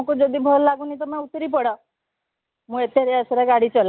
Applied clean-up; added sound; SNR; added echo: none; none; none; none.